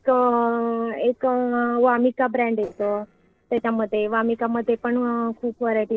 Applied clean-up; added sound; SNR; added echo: neural separator model SepFormer DNS4.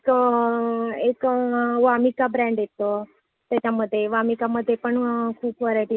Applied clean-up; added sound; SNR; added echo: none; none; none; none.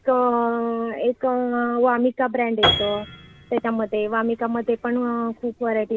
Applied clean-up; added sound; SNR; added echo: none; Piano; 9 dB; none.